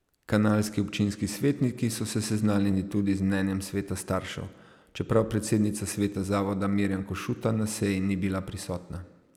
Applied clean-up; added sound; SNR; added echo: none; none; none; none.